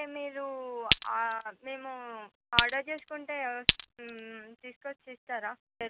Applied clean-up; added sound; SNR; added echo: none; Glass; -4 dB; none.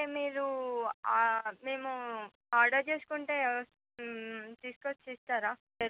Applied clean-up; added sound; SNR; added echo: none; none; none; none.